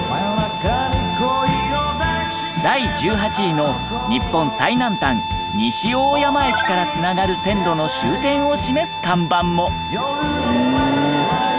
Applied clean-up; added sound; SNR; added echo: none; Bowed string instrument; 5 dB; none.